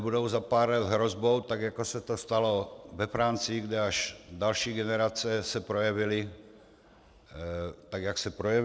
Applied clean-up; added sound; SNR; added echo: none; none; none; none.